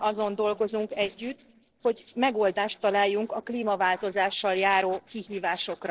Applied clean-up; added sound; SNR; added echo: neural separator model SepFormer DNS4.